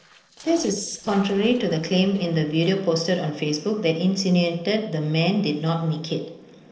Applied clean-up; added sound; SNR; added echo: neural separator model SepFormer DNS4.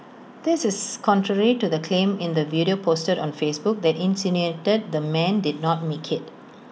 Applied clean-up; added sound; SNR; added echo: none; none; none; none.